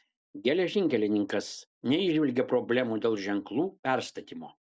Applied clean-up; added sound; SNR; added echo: none; none; none; none.